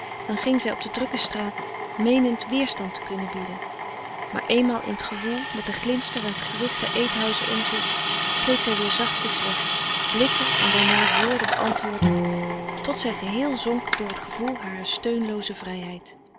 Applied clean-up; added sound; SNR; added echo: none; Drill + Bowed string instrument; 0 dB; none.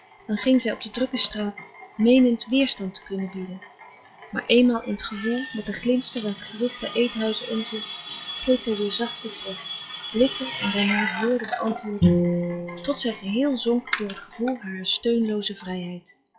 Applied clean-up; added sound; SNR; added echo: classical method log-MMSE.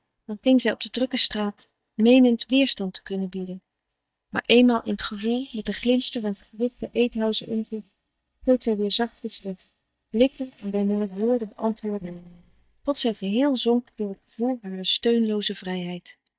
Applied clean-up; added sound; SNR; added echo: neural mask model DeepFilterNet 3.